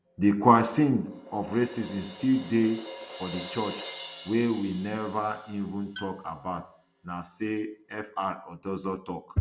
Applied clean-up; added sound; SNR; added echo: none; Crash cymbal + Tools; 17 dB; none.